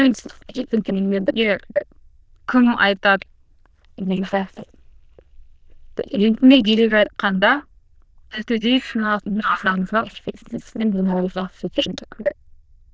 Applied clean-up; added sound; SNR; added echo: neural diffusion model UNIVERSE++.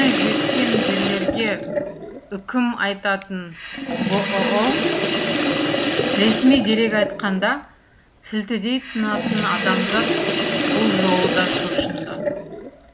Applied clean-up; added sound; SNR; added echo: none; Sink (filling or washing); 0 dB; none.